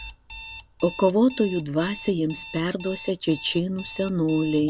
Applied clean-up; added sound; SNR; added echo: none; Alarm; 17 dB; none.